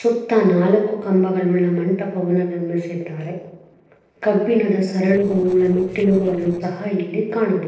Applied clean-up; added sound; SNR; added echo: neural separator model SepFormer DNS4.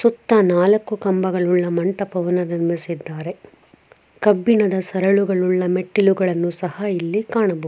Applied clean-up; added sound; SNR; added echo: none; none; none; none.